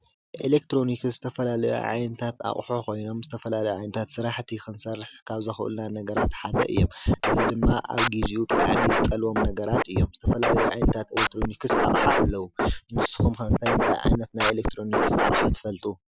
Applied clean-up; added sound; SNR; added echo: none; Scratching (performance technique); -5 dB; none.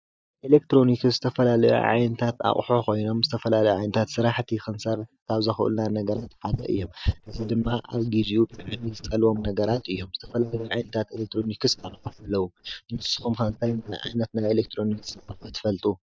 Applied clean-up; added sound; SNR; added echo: neural mask model DeepFilterNet 3.